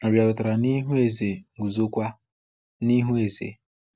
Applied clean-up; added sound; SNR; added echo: none; none; none; none.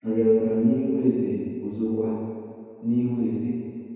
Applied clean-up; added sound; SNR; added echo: none; none; none; reverberation time 2.2 s.